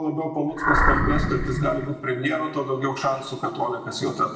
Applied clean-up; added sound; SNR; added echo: none; Animal; -3 dB; reverberation time 1.5 s.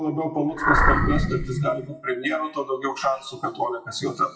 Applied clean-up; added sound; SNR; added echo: classical method WPE with log-MMSE.